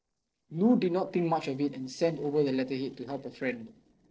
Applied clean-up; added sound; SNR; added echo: neural separator model SepFormer DNS4.